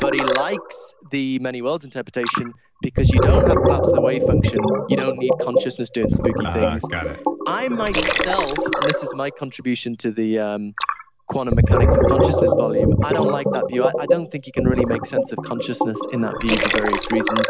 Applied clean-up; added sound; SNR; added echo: none; Gurgling; -5 dB; none.